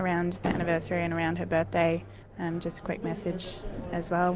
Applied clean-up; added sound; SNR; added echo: none; none; none; none.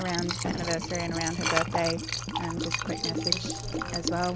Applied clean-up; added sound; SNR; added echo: none; Liquid; 0 dB; none.